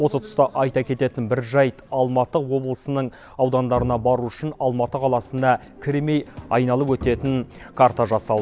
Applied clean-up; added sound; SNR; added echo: none; Bowed string instrument; 15 dB; none.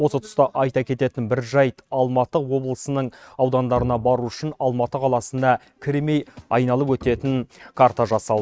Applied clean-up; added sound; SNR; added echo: neural mask model RNNoise.